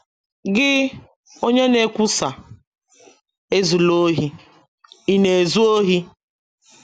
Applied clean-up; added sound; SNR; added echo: none; none; none; none.